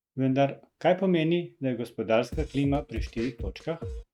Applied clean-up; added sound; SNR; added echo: neural mask model RNNoise.